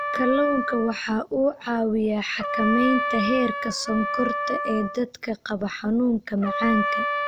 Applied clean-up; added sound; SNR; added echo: none; Trumpet; 4 dB; none.